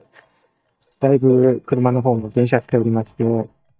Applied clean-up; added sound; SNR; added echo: neural mask model DeepFilterNet 3.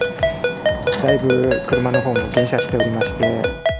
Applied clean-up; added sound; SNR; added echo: none; Ringtone; 0 dB; none.